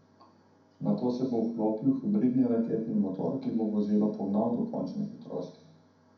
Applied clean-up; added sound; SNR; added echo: none; none; none; reverberation time 0.7 s.